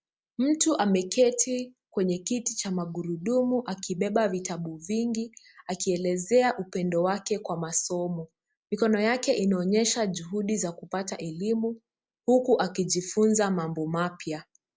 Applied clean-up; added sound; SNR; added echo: none; none; none; none.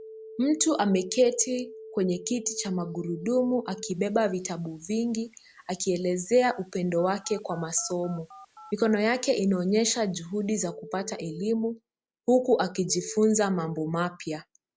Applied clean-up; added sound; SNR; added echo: none; Telephone; 19 dB; none.